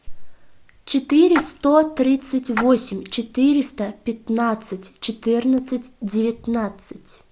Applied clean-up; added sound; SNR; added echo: none; Splash, splatter; 12 dB; none.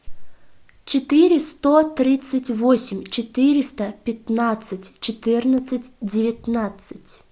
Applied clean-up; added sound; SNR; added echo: none; none; none; none.